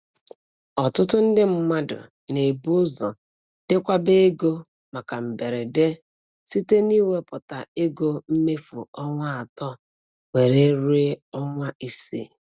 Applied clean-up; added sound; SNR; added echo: none; none; none; none.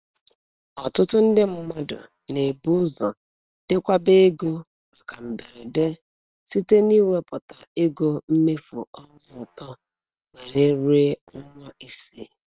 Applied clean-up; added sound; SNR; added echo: neural separator model SepFormer WHAM!.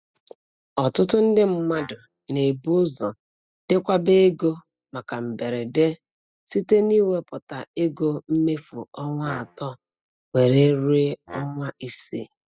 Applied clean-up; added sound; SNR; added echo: classical method spectral subtraction.